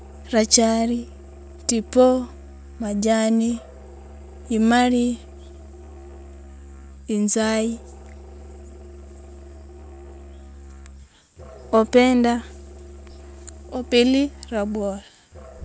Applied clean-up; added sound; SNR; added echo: none; Musical instrument; 18 dB; none.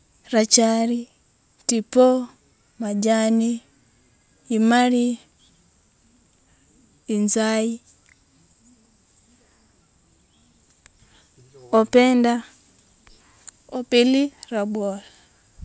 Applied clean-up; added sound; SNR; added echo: none; none; none; none.